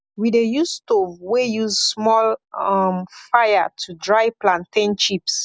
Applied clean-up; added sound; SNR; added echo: none; none; none; none.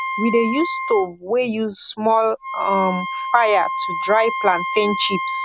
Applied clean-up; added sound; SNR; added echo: none; Wind instrument, woodwind instrument; 6 dB; none.